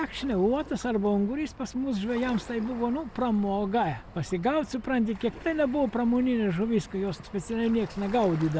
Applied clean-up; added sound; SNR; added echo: none; none; none; none.